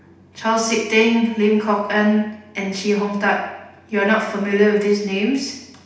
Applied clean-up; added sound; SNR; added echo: none; none; none; reverberation time 0.8 s.